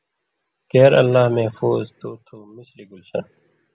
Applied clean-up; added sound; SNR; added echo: none; none; none; none.